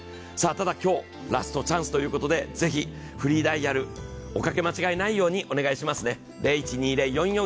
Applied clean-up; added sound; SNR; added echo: none; none; none; none.